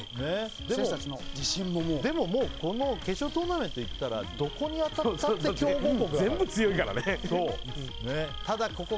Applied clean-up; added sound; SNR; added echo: none; Insect; 11 dB; none.